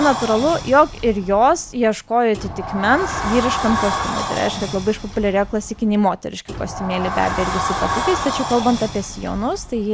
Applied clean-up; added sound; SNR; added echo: none; Sliding door; 6 dB; none.